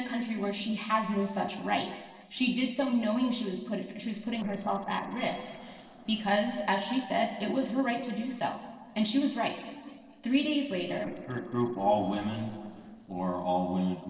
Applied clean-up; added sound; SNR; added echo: neural separator model SepFormer DNS4.